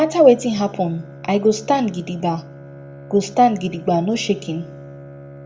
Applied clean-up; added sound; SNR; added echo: none; Bowed string instrument; 18 dB; reverberation time 0.3 s.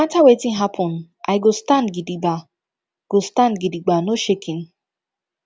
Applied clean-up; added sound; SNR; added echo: none; none; none; none.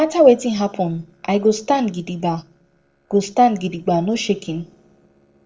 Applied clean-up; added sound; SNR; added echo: neural separator model SepFormer DNS4.